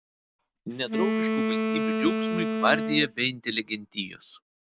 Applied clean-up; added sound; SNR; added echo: none; Wind instrument, woodwind instrument; -1 dB; none.